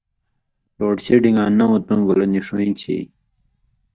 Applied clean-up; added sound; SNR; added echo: neural mask model DeepFilterNet 3.